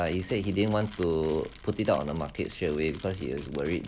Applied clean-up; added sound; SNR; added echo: none; Crumpling, crinkling; 17 dB; none.